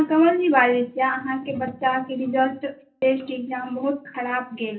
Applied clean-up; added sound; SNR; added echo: none; none; none; reverberation time 0.3 s.